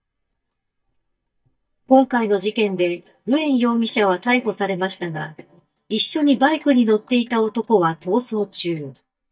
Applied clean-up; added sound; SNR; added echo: neural mask model DeepFilterNet 3.